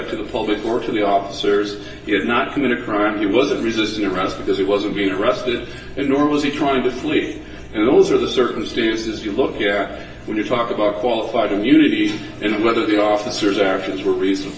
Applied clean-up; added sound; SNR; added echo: none; none; none; reverberation time 1.0 s.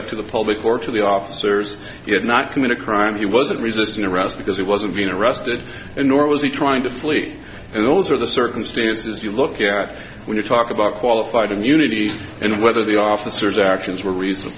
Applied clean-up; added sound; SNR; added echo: none; none; none; none.